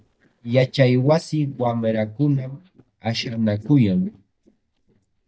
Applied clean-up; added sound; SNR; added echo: neural mask model DeepFilterNet 3.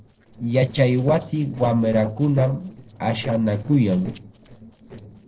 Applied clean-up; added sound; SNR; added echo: neural separator model SepFormer DNS4.